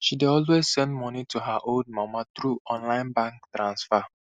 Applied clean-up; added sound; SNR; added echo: neural mask model Resemble Enhance denoiser.